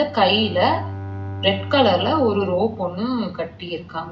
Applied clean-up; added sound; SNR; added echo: none; Bowed string instrument; 11 dB; none.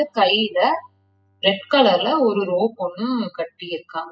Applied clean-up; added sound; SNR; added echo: classical method spectral subtraction.